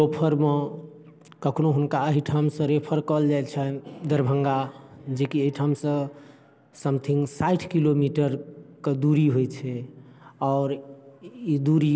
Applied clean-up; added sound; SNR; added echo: none; none; none; none.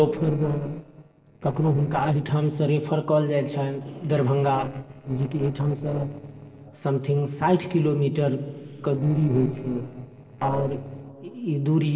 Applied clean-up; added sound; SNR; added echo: neural separator model SepFormer DNS4.